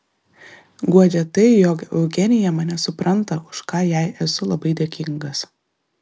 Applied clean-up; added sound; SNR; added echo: none; none; none; none.